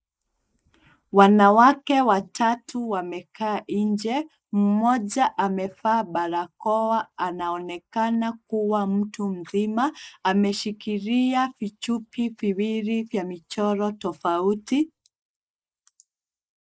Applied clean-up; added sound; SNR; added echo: neural mask model Resemble Enhance denoiser.